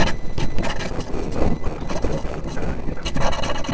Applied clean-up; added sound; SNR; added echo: neural separator model SepFormer DNS4.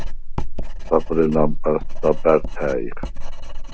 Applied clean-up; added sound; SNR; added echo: none; Writing; -1 dB; none.